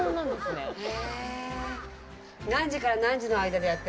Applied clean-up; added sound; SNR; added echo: none; none; none; none.